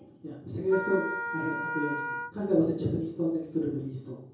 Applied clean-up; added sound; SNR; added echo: none; Wind instrument, woodwind instrument; 4 dB; reverberation time 0.6 s.